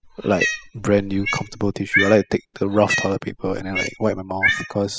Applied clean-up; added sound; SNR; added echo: classical method spectral subtraction.